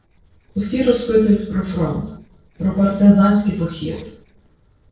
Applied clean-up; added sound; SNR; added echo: neural separator model SepFormer DNS4.